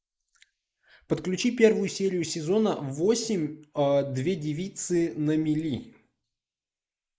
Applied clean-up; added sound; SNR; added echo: neural mask model Resemble Enhance denoiser.